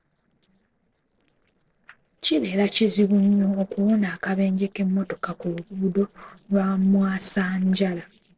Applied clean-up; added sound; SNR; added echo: neural separator model SepFormer DNS4.